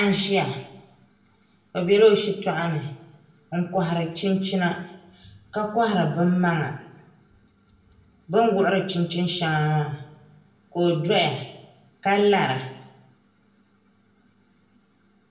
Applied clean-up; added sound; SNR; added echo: none; none; none; reverberation time 0.7 s.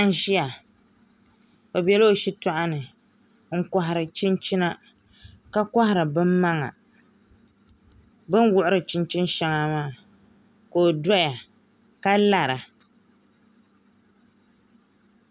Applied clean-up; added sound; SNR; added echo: none; none; none; none.